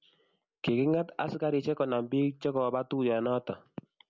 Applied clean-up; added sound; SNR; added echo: none; none; none; none.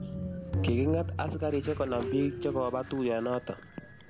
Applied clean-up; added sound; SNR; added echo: none; Train + Tabla; 4 dB; none.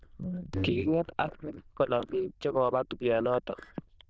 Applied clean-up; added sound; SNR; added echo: neural diffusion model UNIVERSE++.